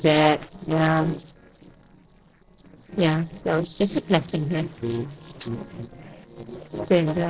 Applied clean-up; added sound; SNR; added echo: neural separator model SepFormer DNS4.